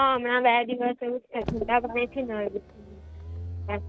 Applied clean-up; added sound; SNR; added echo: none; Motor vehicle (road); 13 dB; none.